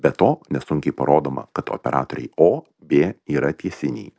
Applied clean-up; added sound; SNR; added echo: none; none; none; none.